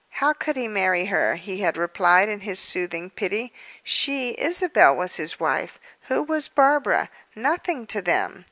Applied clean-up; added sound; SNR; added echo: none; none; none; none.